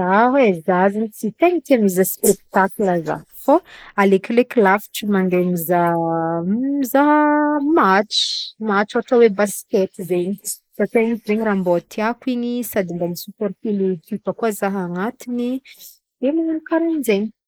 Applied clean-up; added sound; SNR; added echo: neural mask model Resemble Enhance denoiser.